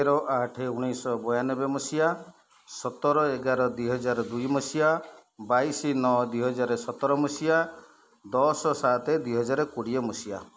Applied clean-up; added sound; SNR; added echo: none; none; none; none.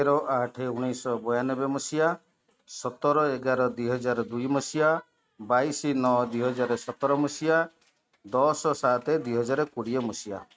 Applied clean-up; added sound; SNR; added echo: neural mask model RNNoise.